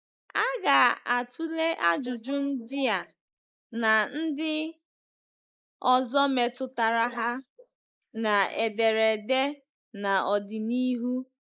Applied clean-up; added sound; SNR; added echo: neural mask model Resemble Enhance denoiser.